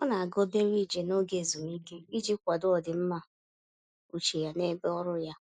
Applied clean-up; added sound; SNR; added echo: neural mask model Resemble Enhance denoiser.